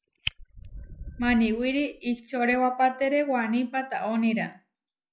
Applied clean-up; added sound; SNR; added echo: classical method log-MMSE.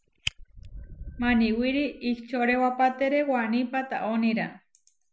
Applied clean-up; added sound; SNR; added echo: none; Fire; 17 dB; none.